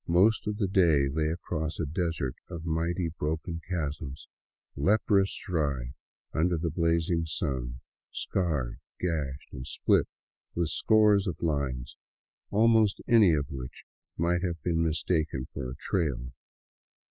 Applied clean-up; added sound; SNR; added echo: neural mask model Resemble Enhance denoiser.